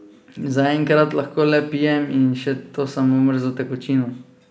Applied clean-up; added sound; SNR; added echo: none; none; none; none.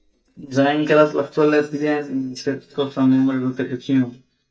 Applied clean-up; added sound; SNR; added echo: neural mask model DeepFilterNet 3.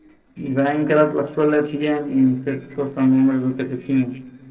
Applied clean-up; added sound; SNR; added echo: neural separator model SepFormer DNS4.